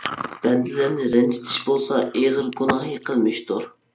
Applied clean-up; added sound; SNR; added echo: none; Chewing, mastication; 13 dB; none.